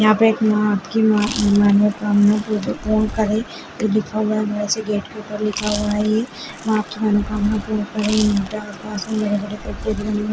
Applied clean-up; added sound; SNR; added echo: none; Chewing, mastication; 14 dB; none.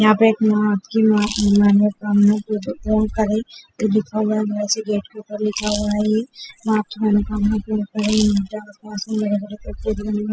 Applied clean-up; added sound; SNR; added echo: classical method spectral subtraction.